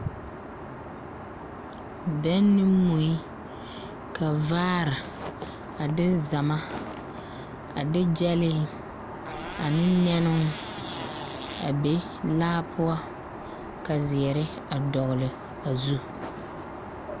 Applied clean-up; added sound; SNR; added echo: none; Aircraft + Fart; 11 dB; none.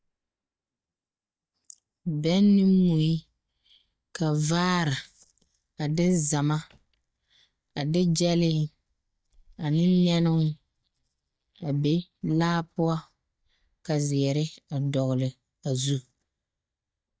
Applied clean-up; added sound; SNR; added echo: neural mask model DeepFilterNet 3.